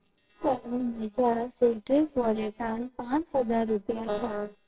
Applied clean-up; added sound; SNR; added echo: neural separator model SepFormer WHAMR!.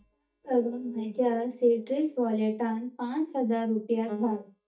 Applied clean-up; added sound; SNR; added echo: neural mask model DeepFilterNet 3.